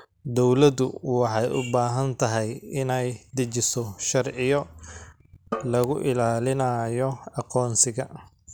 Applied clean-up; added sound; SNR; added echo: none; Drum; 14 dB; none.